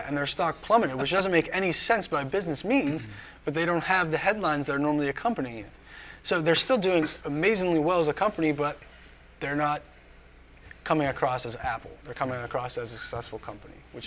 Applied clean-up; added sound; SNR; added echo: none; none; none; none.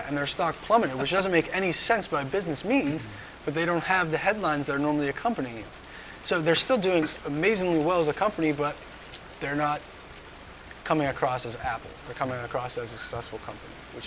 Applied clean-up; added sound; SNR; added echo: none; Rain; 18 dB; none.